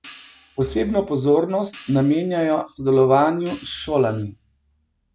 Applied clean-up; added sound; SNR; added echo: none; Hi-hat; 19 dB; none.